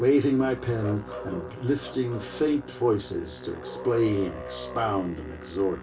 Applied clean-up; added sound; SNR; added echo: none; Musical instrument; 12 dB; reverberation time 0.2 s.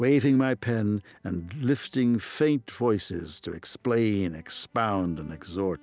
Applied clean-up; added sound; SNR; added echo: none; none; none; none.